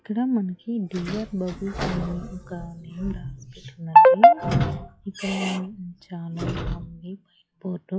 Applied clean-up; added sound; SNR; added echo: classical method log-MMSE.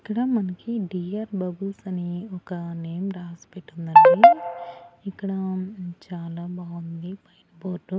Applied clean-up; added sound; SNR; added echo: none; none; none; none.